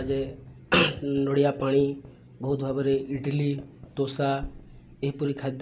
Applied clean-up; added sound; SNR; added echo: none; Fireworks; 19 dB; none.